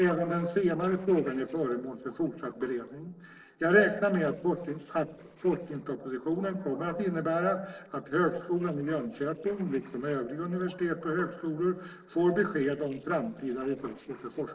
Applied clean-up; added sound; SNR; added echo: neural separator model SepFormer DNS4.